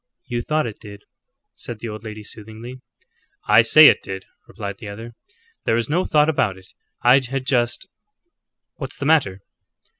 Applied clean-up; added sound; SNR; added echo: none; none; none; none.